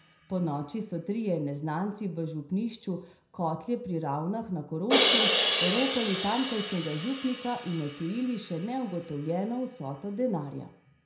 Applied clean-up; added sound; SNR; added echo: none; Crash cymbal; 3 dB; reverberation time 0.5 s.